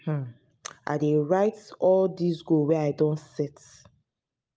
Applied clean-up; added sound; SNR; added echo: none; none; none; none.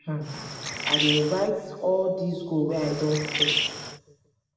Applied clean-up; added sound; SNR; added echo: none; Bird; 1 dB; reverberation time 1.2 s.